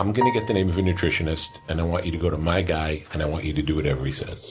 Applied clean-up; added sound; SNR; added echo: none; Piano; 11 dB; none.